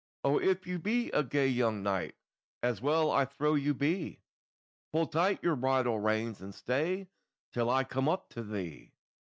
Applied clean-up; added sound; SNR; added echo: none; none; none; none.